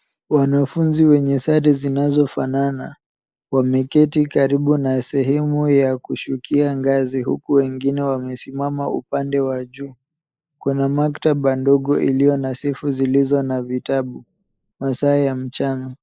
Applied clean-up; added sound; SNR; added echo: neural mask model Resemble Enhance denoiser.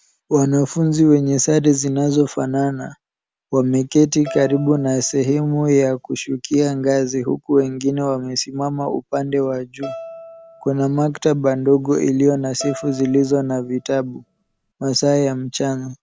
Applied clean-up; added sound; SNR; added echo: none; Bowed string instrument; 18 dB; none.